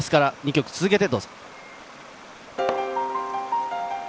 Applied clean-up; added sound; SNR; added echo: none; Fireworks + Stream; 15 dB; none.